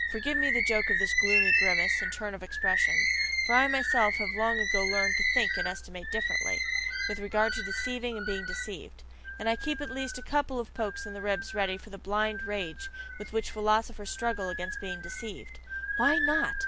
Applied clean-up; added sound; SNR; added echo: none; Bird; -1 dB; none.